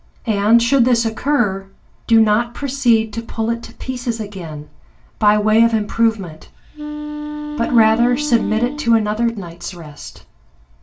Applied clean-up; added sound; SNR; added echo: none; Wind instrument, woodwind instrument; 8 dB; reverberation time 0.2 s.